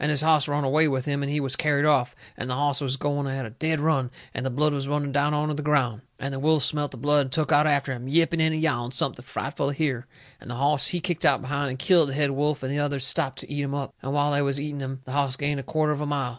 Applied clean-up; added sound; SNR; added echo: none; none; none; none.